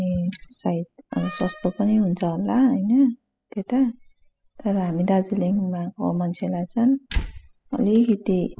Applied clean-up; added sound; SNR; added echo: classical method spectral subtraction.